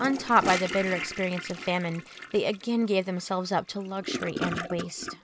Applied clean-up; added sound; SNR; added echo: none; Toilet flush / Gurgling; 9 dB; none.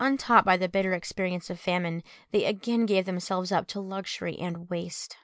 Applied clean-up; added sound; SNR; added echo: none; none; none; none.